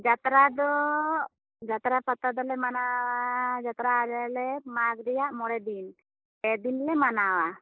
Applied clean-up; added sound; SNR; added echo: neural mask model Resemble Enhance denoiser.